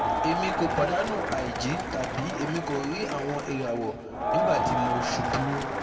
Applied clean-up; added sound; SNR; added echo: none; Crowd; -1 dB; reverberation time 1.8 s.